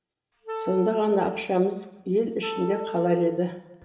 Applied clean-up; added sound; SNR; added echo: none; Wind instrument, woodwind instrument; 9 dB; reverberation time 1.6 s.